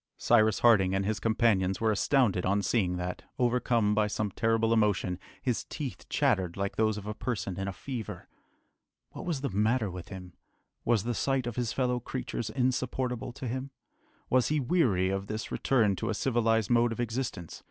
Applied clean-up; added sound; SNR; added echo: none; none; none; none.